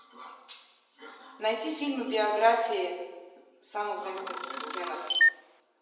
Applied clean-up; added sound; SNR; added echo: none; Camera; -2 dB; reverberation time 1.0 s.